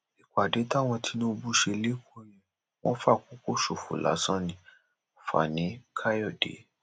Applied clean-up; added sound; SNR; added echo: none; none; none; none.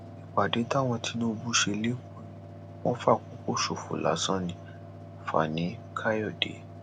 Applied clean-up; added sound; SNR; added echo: none; Mechanical fan; 14 dB; none.